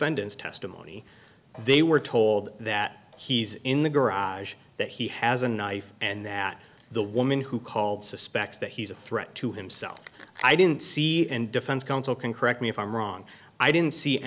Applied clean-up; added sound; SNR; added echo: none; none; none; none.